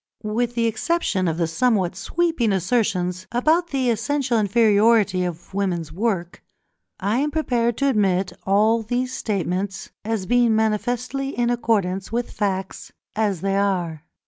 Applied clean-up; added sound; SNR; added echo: none; none; none; none.